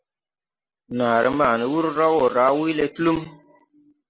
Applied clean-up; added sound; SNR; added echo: none; none; none; none.